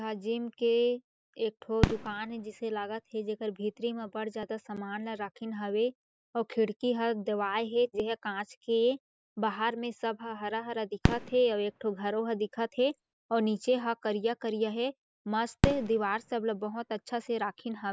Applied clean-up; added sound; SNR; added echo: none; Fireworks; 3 dB; none.